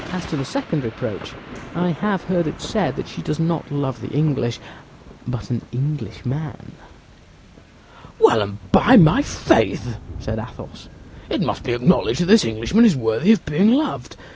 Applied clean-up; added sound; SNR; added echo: none; Thunder / Rain; 16 dB; none.